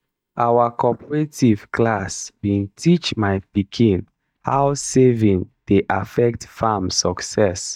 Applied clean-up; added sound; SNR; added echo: neural mask model DeepFilterNet 3.